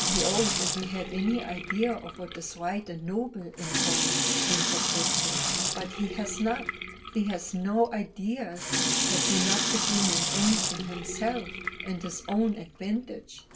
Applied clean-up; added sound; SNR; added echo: none; Sink (filling or washing) / Water tap, faucet; -1 dB; reverberation time 0.2 s.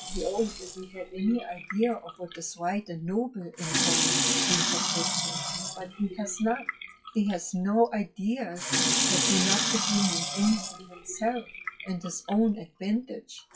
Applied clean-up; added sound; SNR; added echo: classical method WPE with log-MMSE.